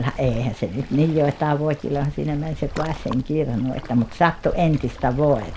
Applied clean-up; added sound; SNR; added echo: none; Waves, surf; 12 dB; none.